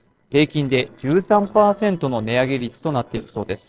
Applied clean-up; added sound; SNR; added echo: neural separator model SepFormer DNS4.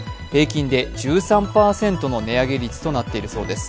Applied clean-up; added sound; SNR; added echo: none; none; none; none.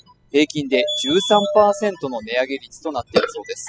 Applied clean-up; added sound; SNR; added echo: classical method spectral subtraction.